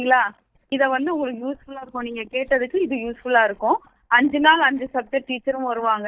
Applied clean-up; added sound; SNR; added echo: neural mask model DeepFilterNet 3.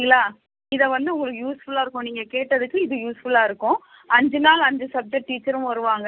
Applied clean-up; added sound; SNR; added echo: none; none; none; none.